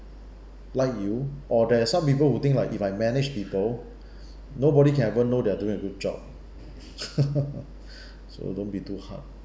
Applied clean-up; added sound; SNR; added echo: none; none; none; none.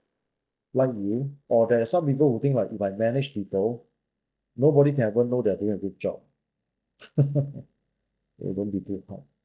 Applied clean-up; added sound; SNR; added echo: neural mask model DeepFilterNet 3.